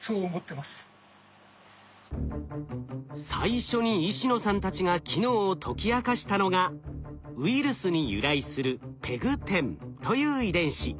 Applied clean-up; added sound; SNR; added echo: none; none; none; none.